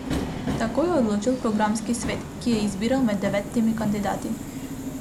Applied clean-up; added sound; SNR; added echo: none; Subway, metro, underground; 6 dB; none.